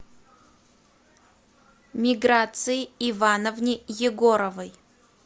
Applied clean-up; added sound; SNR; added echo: none; none; none; none.